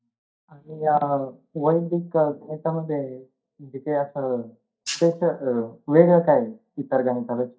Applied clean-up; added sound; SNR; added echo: neural mask model DeepFilterNet 3.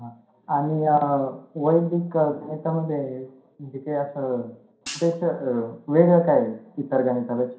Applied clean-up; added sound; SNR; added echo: none; Hi-hat; 16 dB; reverberation time 0.5 s.